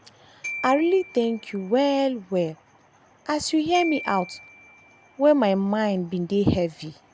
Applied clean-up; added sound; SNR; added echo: none; Glockenspiel; 17 dB; none.